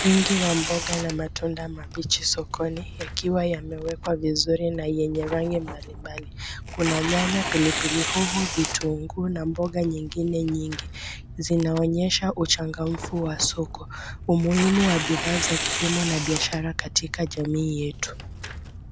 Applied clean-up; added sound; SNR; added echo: none; Tearing; 6 dB; none.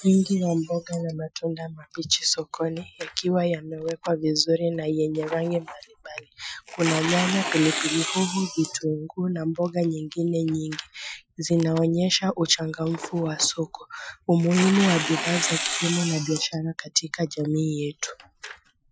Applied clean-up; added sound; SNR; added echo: classical method Wiener filter.